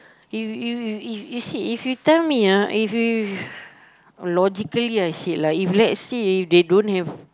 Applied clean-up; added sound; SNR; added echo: none; none; none; none.